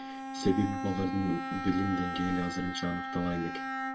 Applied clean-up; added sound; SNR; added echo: none; Bowed string instrument; 4 dB; reverberation time 0.2 s.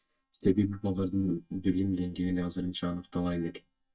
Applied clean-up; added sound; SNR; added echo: neural mask model DeepFilterNet 3.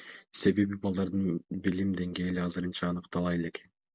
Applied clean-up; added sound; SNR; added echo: none; none; none; none.